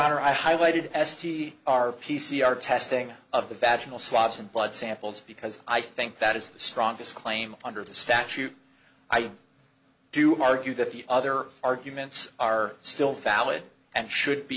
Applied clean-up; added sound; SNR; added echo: none; none; none; none.